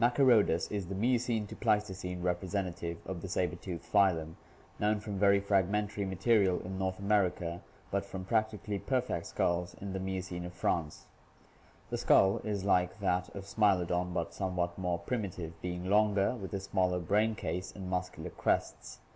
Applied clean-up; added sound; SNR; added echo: none; none; none; none.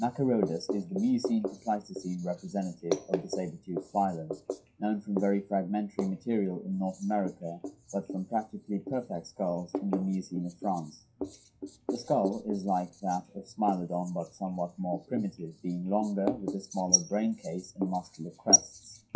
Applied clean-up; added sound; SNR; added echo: classical method WPE with log-MMSE.